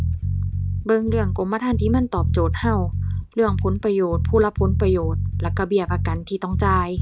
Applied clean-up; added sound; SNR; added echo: none; Bass guitar; 0 dB; none.